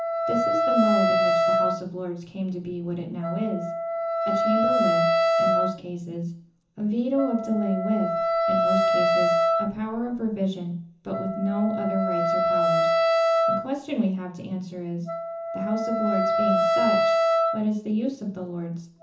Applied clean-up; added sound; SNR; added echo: none; Wind instrument, woodwind instrument; -4 dB; reverberation time 0.7 s.